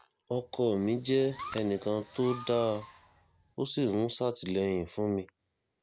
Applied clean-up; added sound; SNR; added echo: none; Fireworks; 14 dB; none.